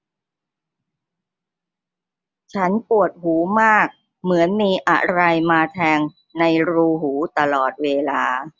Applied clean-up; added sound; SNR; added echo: none; none; none; none.